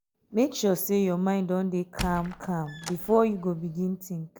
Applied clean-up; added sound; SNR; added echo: none; Squeak; 13 dB; none.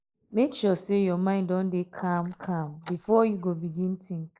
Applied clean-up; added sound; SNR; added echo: neural mask model Resemble Enhance denoiser.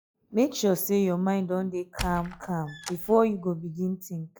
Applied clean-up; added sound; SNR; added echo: classical method log-MMSE.